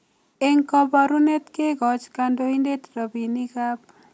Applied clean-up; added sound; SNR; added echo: none; none; none; none.